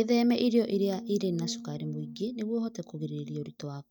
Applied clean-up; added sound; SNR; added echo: neural mask model DeepFilterNet 3.